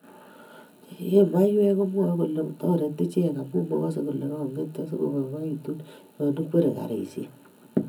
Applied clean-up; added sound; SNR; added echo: none; none; none; reverberation time 0.4 s.